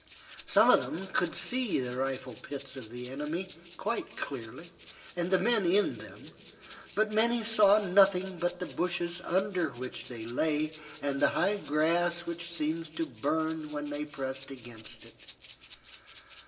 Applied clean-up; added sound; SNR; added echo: none; Rattle (instrument); 19 dB; reverberation time 3.0 s.